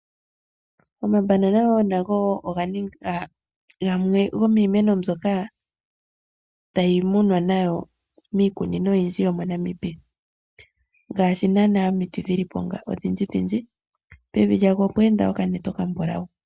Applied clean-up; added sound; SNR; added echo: none; none; none; none.